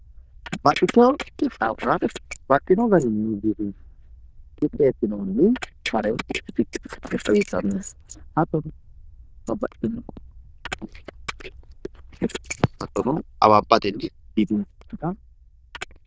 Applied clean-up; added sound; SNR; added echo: neural diffusion model UNIVERSE++.